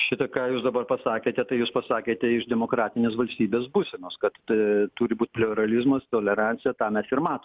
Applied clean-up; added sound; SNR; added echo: none; none; none; none.